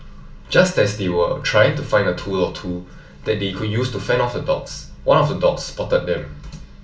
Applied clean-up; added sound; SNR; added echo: none; none; none; reverberation time 0.2 s.